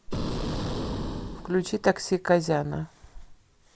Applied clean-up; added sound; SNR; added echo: none; Boom; 4 dB; none.